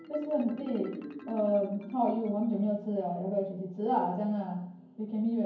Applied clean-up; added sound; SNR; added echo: none; Marimba, xylophone; 17 dB; reverberation time 0.9 s.